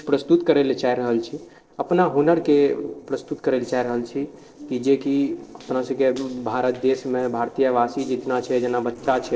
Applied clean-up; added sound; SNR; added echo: neural separator model SepFormer DNS4.